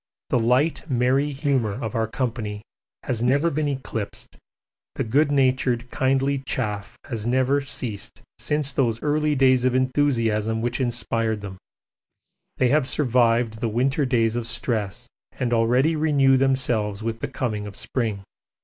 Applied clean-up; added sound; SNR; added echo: neural mask model Resemble Enhance denoiser.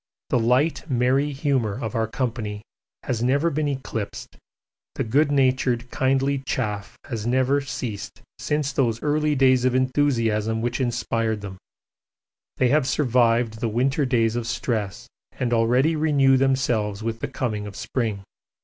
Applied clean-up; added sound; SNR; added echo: none; none; none; none.